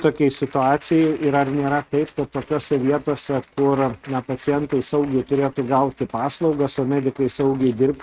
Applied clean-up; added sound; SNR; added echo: neural mask model RNNoise.